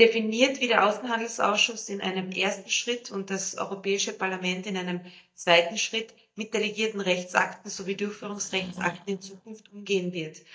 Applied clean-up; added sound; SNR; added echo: neural mask model DeepFilterNet 3.